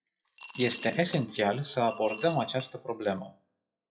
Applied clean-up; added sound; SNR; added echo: classical method WPE with log-MMSE.